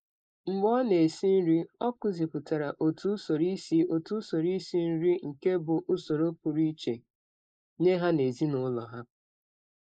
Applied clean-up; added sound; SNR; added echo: neural mask model Resemble Enhance denoiser.